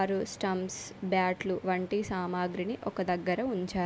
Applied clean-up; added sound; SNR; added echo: none; none; none; none.